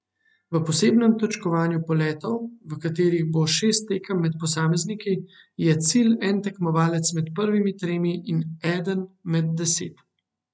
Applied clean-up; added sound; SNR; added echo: none; none; none; none.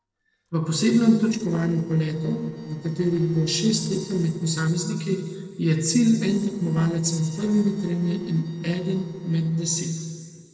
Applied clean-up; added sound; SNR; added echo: neural separator model SepFormer DNS4.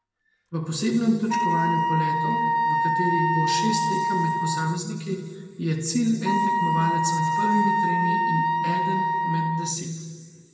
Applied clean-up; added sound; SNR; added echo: none; Wind instrument, woodwind instrument; -2 dB; reverberation time 1.9 s.